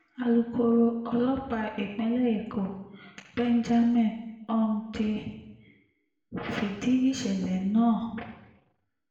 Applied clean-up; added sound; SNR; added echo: none; none; none; reverberation time 0.9 s.